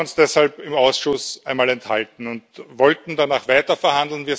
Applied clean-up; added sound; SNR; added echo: none; none; none; none.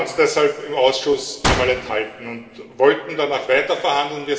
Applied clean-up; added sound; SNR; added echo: none; Gunshot, gunfire; 8 dB; reverberation time 2.5 s.